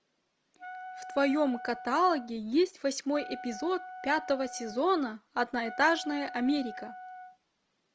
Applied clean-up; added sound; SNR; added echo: none; Wind instrument, woodwind instrument; 14 dB; none.